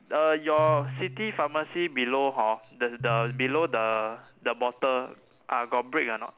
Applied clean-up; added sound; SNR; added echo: none; Piano; 11 dB; none.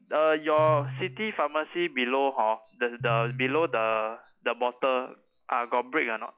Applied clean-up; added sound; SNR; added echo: classical method log-MMSE.